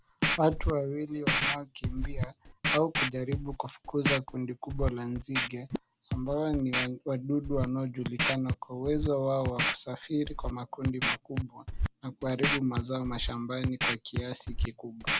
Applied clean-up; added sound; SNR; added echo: none; Scratching (performance technique); 1 dB; none.